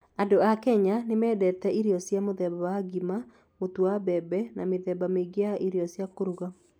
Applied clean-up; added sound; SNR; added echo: none; none; none; none.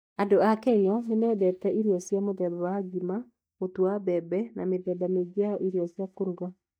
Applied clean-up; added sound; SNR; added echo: neural mask model DeepFilterNet 3.